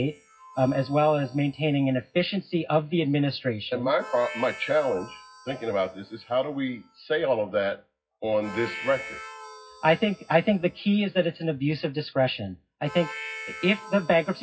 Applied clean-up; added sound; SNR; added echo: classical method WPE with log-MMSE.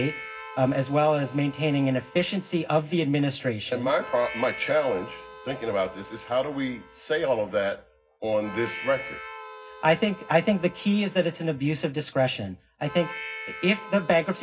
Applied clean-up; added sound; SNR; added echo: none; Harmonica; 15 dB; reverberation time 0.4 s.